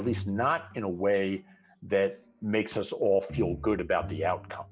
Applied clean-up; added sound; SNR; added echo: none; none; none; none.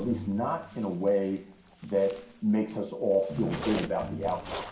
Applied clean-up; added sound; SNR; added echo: none; Zipper (clothing); 14 dB; reverberation time 0.5 s.